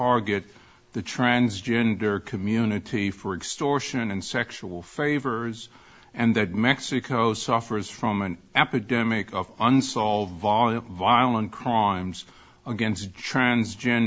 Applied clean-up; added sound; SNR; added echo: none; none; none; none.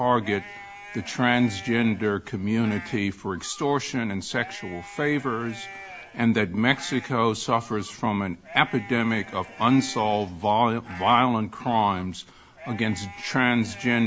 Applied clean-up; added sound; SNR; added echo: none; Livestock, farm animals, working animals; 18 dB; none.